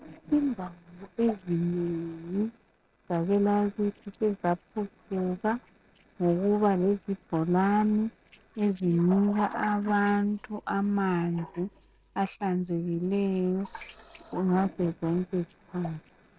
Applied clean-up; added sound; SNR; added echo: neural separator model SepFormer DNS4.